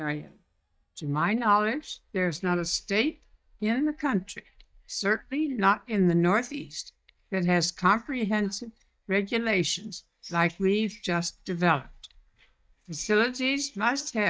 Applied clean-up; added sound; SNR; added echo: neural mask model DeepFilterNet 3.